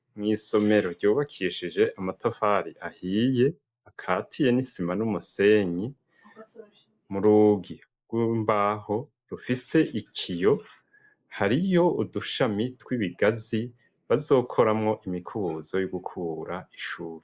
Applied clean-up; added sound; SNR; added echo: neural mask model Resemble Enhance denoiser.